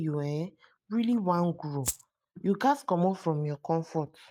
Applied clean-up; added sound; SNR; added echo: neural mask model RNNoise.